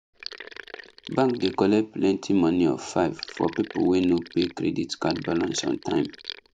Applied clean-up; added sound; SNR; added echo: none; Sink (filling or washing); 16 dB; none.